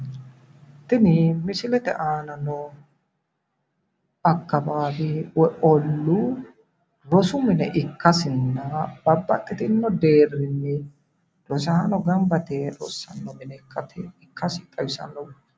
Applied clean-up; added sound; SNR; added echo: none; none; none; none.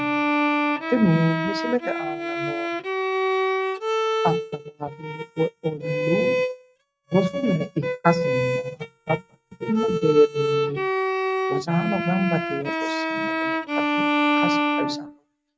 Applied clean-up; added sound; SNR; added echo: neural mask model RNNoise.